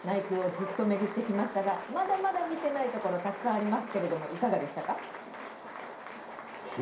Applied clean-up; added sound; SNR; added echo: none; Applause; 11 dB; reverberation time 0.5 s.